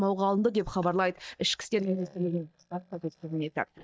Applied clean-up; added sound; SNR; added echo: neural mask model DeepFilterNet 3.